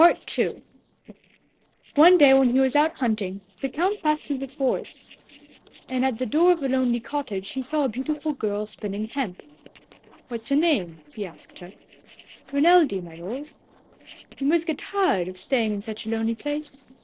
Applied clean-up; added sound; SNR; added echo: neural separator model SepFormer DNS4.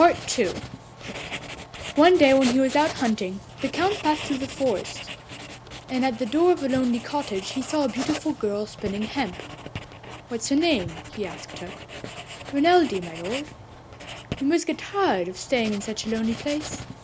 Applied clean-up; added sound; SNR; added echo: none; Writing; 12 dB; none.